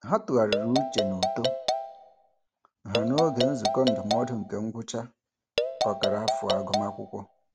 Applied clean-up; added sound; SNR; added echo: none; Marimba, xylophone; 0 dB; none.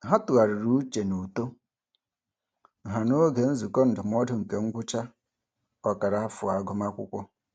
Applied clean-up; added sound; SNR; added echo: none; none; none; none.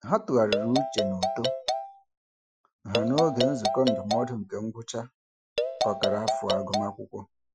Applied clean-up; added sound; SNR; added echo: classical method Wiener filter.